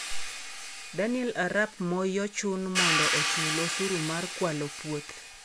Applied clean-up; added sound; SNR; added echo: none; Hi-hat; 1 dB; none.